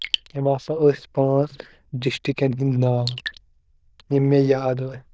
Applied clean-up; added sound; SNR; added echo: neural diffusion model UNIVERSE++.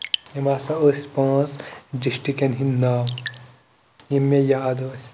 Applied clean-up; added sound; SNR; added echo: none; Raindrop / Drip; 16 dB; none.